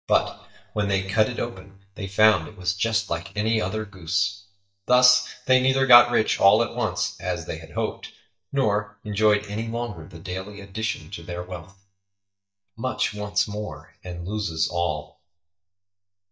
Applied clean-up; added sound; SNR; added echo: neural mask model DeepFilterNet 3.